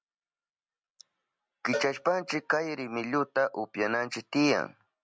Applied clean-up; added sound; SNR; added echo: none; Cowbell; 11 dB; none.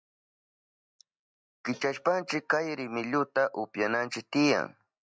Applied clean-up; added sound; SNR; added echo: neural mask model DeepFilterNet 3.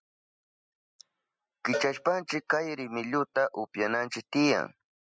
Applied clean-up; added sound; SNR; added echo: classical method spectral subtraction.